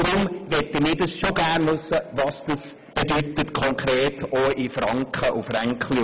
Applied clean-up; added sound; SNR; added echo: none; none; none; none.